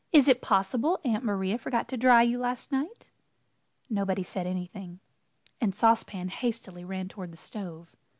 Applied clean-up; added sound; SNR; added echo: none; none; none; none.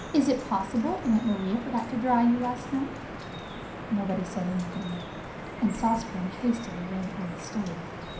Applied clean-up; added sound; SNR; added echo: none; Drip; 9 dB; reverberation time 0.5 s.